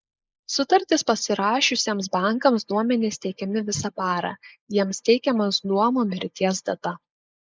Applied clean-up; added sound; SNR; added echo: neural mask model Resemble Enhance denoiser.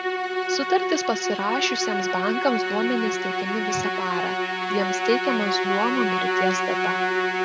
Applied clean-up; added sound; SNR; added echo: none; Musical instrument; -2 dB; none.